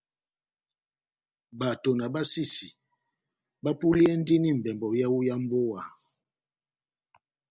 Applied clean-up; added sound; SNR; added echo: none; none; none; none.